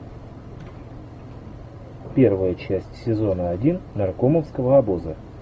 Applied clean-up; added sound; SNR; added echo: none; none; none; none.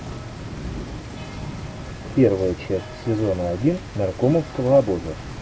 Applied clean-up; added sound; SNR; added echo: none; Rain; 12 dB; none.